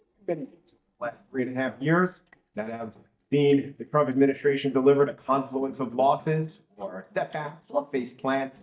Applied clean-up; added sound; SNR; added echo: neural mask model DeepFilterNet 3.